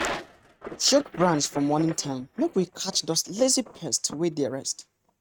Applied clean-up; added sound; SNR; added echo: neural mask model RNNoise.